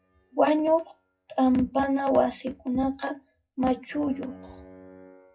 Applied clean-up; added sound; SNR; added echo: classical method WPE with log-MMSE.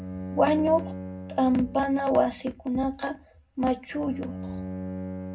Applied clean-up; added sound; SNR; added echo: none; Bowed string instrument; 10 dB; reverberation time 0.3 s.